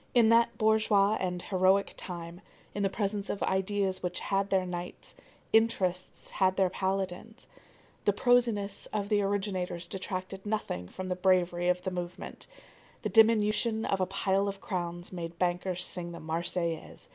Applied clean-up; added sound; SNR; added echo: none; none; none; none.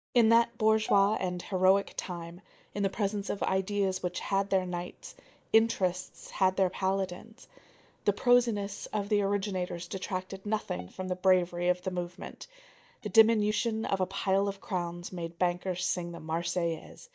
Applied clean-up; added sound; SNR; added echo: neural mask model DeepFilterNet 3.